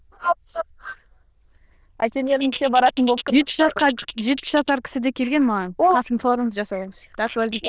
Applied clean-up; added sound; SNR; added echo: neural diffusion model UNIVERSE++.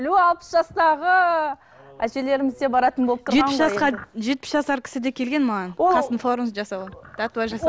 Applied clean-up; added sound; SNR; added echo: none; none; none; none.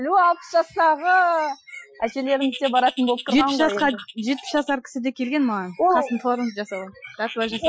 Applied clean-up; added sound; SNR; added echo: classical method Wiener filter.